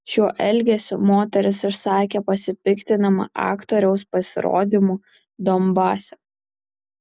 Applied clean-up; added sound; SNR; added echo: none; none; none; none.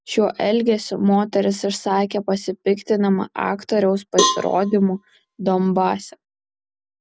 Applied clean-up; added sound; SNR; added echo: none; Cowbell; 5 dB; none.